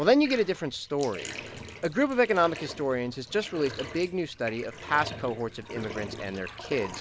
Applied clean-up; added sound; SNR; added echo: none; Bathtub (filling or washing); 13 dB; none.